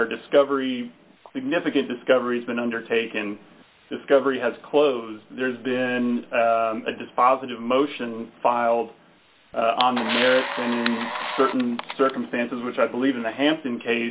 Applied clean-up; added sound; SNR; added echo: none; Camera; 4 dB; none.